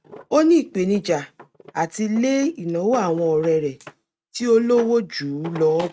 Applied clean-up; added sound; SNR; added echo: neural mask model RNNoise.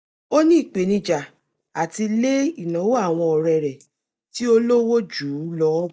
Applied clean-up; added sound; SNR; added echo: neural mask model DeepFilterNet 3.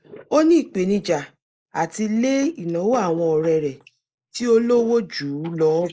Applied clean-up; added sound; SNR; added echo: neural mask model Resemble Enhance denoiser.